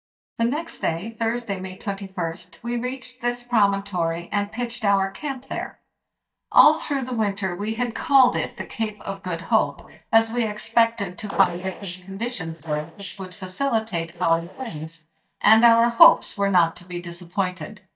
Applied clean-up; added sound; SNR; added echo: neural mask model DeepFilterNet 3.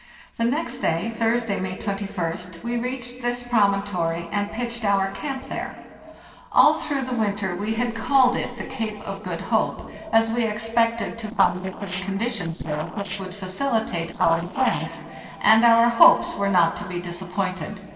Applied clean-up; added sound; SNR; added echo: neural separator model SepFormer DNS4.